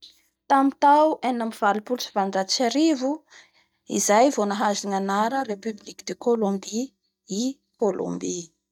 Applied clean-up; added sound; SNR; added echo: neural mask model DeepFilterNet 3.